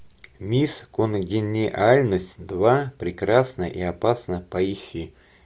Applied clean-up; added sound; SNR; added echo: none; none; none; none.